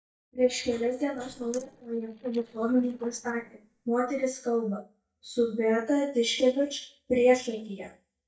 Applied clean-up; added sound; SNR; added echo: neural mask model DeepFilterNet 3.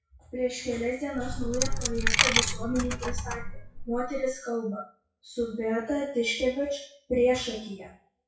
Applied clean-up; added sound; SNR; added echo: classical method WPE with log-MMSE.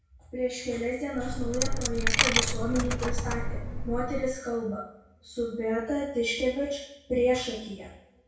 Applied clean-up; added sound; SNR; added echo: none; Coin (dropping); -3 dB; reverberation time 0.6 s.